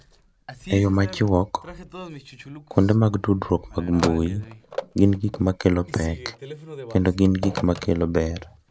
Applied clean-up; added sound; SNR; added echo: none; Telephone; 14 dB; none.